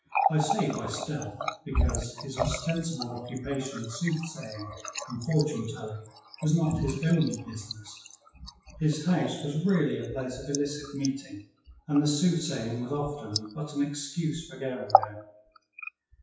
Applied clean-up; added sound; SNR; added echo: classical method WPE with log-MMSE.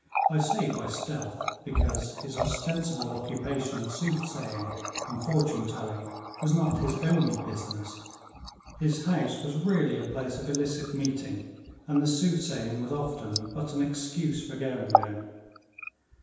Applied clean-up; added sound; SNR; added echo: none; Water tap, faucet; 5 dB; reverberation time 1.2 s.